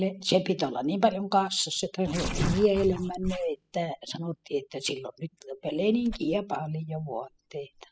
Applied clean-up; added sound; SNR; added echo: classical method spectral subtraction.